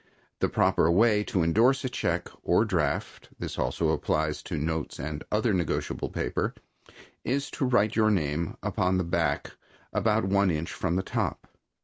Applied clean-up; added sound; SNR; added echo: none; none; none; none.